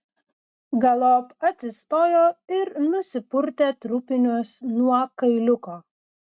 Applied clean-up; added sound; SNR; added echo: none; none; none; none.